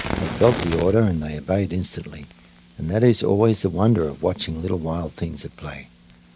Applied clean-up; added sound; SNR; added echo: none; Fire; 13 dB; none.